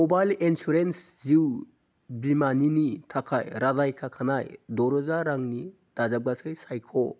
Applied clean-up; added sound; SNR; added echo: none; none; none; none.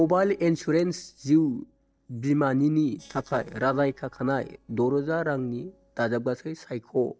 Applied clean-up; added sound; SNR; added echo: neural separator model SepFormer DNS4.